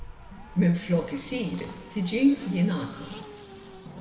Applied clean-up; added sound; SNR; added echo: none; Race car, auto racing; 16 dB; reverberation time 1.7 s.